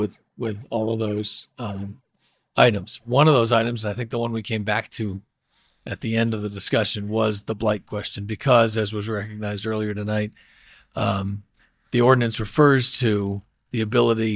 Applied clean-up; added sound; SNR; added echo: neural mask model DeepFilterNet 3.